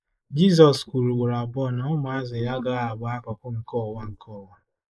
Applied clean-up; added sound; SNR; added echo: neural mask model Resemble Enhance denoiser.